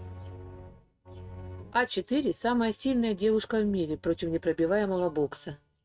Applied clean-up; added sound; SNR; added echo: neural mask model RNNoise.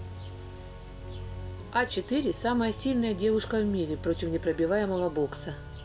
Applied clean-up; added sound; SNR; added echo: none; Organ; 11 dB; none.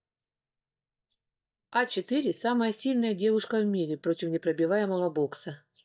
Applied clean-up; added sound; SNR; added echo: neural mask model DeepFilterNet 3.